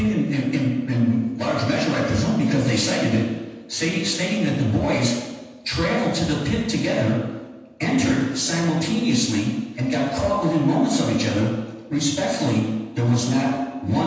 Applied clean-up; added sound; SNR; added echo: none; none; none; reverberation time 1.1 s.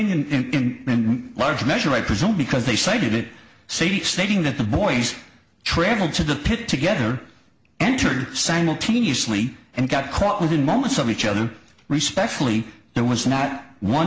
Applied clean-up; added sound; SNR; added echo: none; none; none; none.